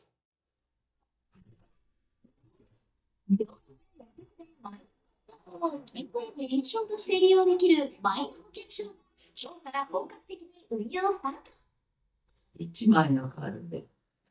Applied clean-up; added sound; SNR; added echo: neural mask model DeepFilterNet 3.